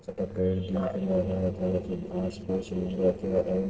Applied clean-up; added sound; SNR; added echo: neural separator model SepFormer DNS4.